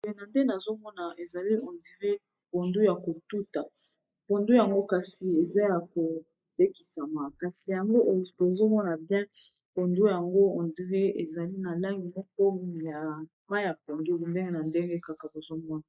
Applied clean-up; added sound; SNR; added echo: neural mask model Resemble Enhance denoiser.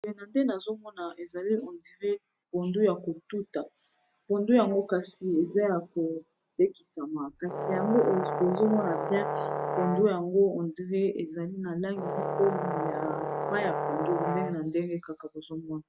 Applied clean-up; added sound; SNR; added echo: none; Brass instrument; 3 dB; none.